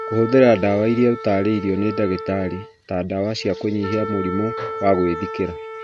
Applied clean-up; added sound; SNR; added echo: none; Wind instrument, woodwind instrument; 10 dB; none.